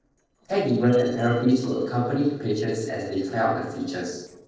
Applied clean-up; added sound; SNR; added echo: neural separator model SepFormer DNS4.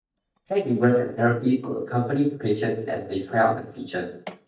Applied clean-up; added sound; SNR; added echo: neural mask model DeepFilterNet 3.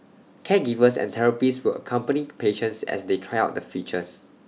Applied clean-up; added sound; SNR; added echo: none; none; none; none.